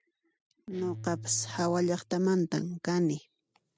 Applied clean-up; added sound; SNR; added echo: none; Guitar; 16 dB; none.